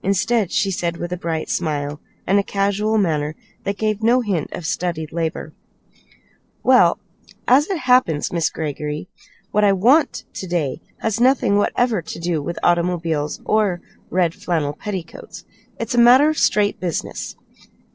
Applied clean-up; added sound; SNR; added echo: neural separator model SepFormer DNS4.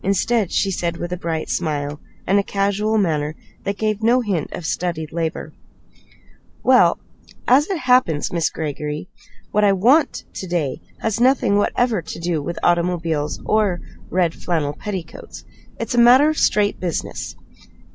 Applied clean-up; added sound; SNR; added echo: none; Thunder; 18 dB; none.